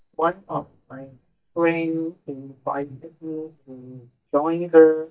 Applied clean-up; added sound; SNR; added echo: neural mask model DeepFilterNet 3.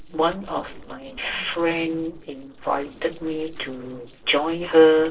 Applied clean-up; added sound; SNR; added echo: neural separator model SepFormer DNS4.